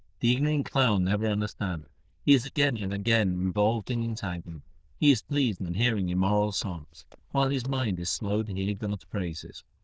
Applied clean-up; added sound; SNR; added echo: neural diffusion model UNIVERSE++.